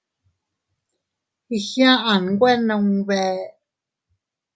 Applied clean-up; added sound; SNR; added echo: none; none; none; none.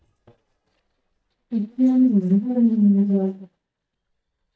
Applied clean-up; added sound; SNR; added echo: neural mask model DeepFilterNet 3.